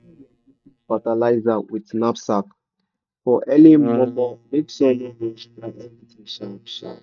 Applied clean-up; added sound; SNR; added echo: neural mask model DeepFilterNet 3.